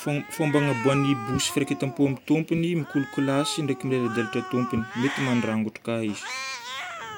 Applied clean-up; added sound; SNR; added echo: none; Cat; 10 dB; none.